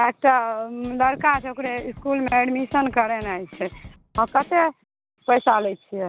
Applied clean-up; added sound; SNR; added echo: none; Drum kit; 20 dB; none.